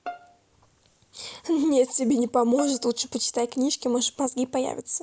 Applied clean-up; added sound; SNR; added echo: none; Bowed string instrument; 19 dB; none.